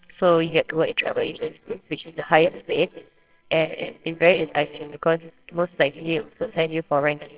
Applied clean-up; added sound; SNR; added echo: neural separator model SepFormer WHAMR!.